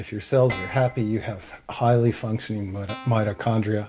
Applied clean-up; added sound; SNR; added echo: none; Piano + Guitar; 17 dB; none.